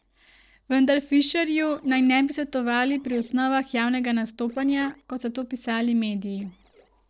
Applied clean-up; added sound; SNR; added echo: neural separator model SepFormer DNS4.